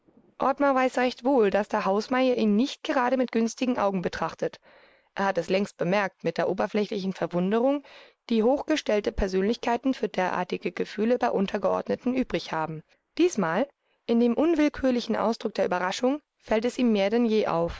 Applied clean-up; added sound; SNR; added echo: neural mask model Resemble Enhance denoiser.